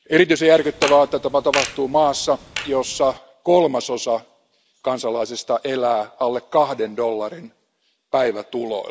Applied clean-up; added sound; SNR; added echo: none; Fart; 10 dB; none.